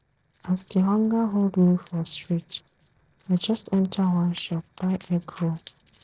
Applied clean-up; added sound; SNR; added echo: neural separator model SepFormer DNS4.